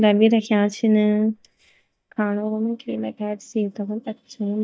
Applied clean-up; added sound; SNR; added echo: neural mask model DeepFilterNet 3.